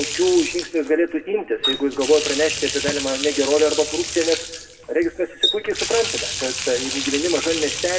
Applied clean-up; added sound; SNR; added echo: none; Water tap, faucet; 5 dB; reverberation time 1.4 s.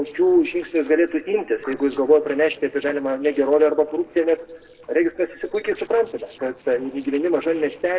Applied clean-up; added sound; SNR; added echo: neural separator model SepFormer DNS4.